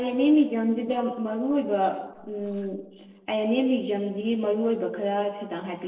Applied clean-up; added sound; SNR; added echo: neural separator model SepFormer DNS4.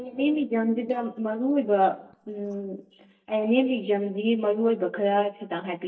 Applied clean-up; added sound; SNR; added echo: neural mask model DeepFilterNet 3.